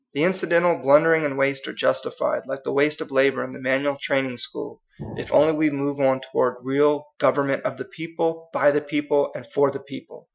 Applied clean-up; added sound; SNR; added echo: classical method Wiener filter.